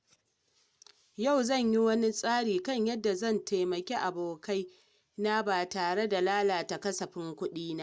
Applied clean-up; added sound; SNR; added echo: none; none; none; none.